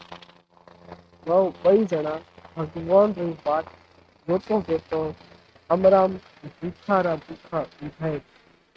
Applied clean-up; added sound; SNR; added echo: neural mask model RNNoise.